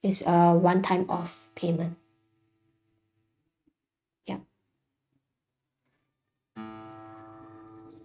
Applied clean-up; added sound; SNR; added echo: neural mask model RNNoise.